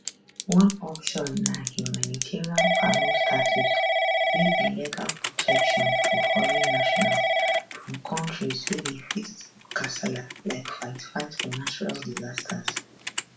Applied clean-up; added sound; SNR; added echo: none; Telephone / Typing; -4 dB; reverberation time 0.3 s.